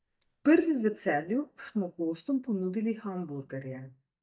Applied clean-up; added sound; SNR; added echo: neural mask model DeepFilterNet 3.